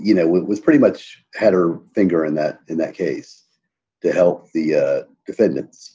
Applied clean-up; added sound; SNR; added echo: none; none; none; none.